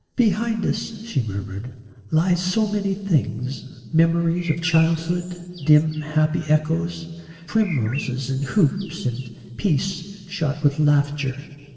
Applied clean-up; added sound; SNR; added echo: neural separator model SepFormer DNS4.